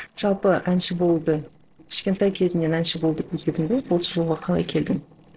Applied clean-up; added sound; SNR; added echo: neural separator model SepFormer DNS4.